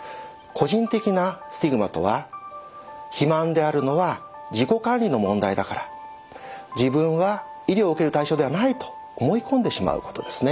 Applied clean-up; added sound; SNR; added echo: none; none; none; none.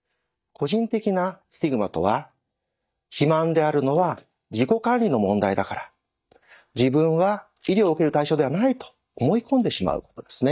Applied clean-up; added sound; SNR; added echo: neural mask model DeepFilterNet 3.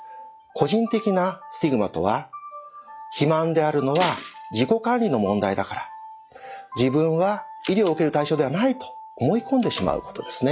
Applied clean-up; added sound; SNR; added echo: classical method log-MMSE.